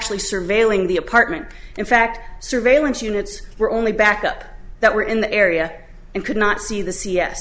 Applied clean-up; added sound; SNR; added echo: none; none; none; none.